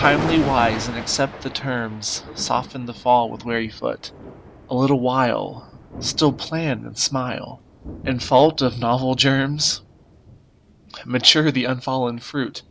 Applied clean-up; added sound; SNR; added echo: none; Thunder; 13 dB; none.